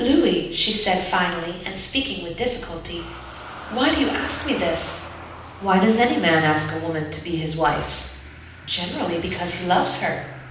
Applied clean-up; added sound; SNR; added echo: none; Engine starting / Motor vehicle (road); 16 dB; reverberation time 0.9 s.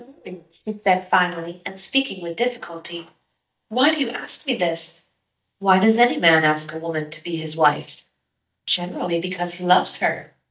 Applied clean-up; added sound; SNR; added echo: neural mask model DeepFilterNet 3.